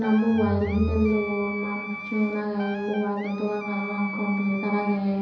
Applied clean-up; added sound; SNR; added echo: none; Wind instrument, woodwind instrument; 12 dB; reverberation time 1.0 s.